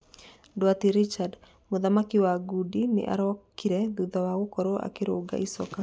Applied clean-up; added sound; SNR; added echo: none; none; none; none.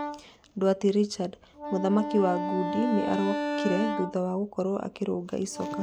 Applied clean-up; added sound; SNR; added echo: none; Wind instrument, woodwind instrument; 6 dB; none.